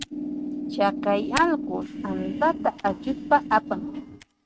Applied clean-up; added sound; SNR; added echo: neural mask model RNNoise.